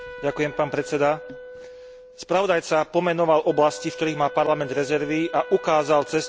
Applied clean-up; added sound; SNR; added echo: none; Wind instrument, woodwind instrument; 15 dB; none.